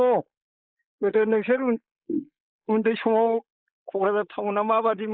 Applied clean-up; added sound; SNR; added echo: neural mask model Resemble Enhance denoiser.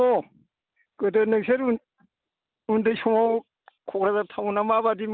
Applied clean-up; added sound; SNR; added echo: none; none; none; none.